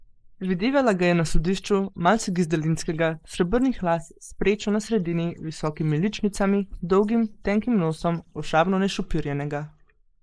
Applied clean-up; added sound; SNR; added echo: neural mask model Resemble Enhance denoiser.